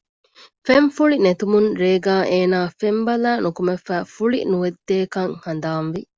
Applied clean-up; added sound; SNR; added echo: none; none; none; none.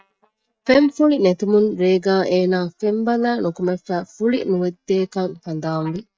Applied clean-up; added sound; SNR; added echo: neural mask model DeepFilterNet 3.